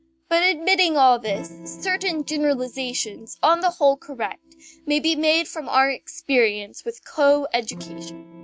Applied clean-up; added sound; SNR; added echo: neural mask model RNNoise.